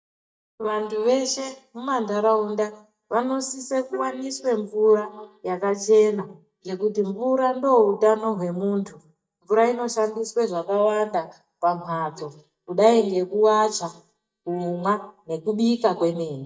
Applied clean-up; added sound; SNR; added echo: neural mask model DeepFilterNet 3.